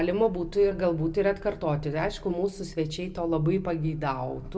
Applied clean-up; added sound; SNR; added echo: none; none; none; none.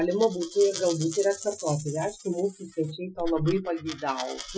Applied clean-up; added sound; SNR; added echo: classical method Wiener filter.